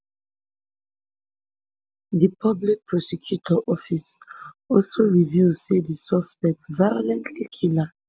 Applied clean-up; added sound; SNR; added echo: none; none; none; none.